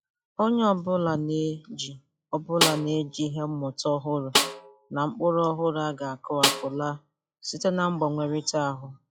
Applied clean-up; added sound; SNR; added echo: classical method log-MMSE.